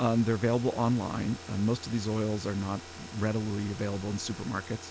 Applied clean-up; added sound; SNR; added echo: none; Car; 15 dB; none.